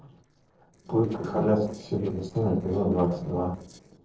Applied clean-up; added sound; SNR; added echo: neural separator model SepFormer DNS4.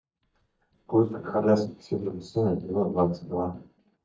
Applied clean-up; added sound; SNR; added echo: neural mask model DeepFilterNet 3.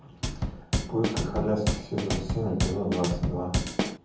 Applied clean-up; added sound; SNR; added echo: none; Drum kit; 0 dB; reverberation time 0.7 s.